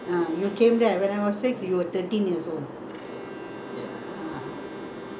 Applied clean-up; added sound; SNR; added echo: none; Bowed string instrument; 18 dB; none.